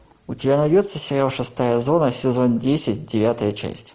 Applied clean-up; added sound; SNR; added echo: none; none; none; none.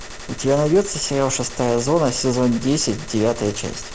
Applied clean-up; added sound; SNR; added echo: none; Gunshot, gunfire; 14 dB; none.